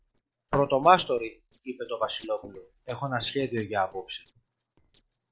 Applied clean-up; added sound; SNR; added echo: neural separator model SepFormer DNS4.